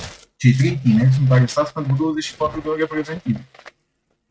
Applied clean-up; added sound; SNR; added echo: neural mask model RNNoise.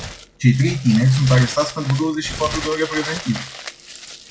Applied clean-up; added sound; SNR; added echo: none; Crumpling, crinkling; 12 dB; none.